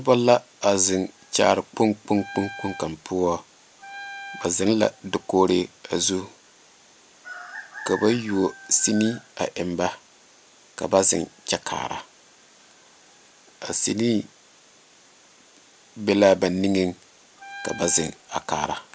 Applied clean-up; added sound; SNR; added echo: none; Wind instrument, woodwind instrument; 15 dB; none.